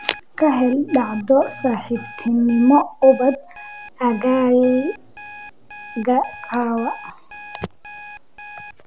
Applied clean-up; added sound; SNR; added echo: none; Alarm; 18 dB; none.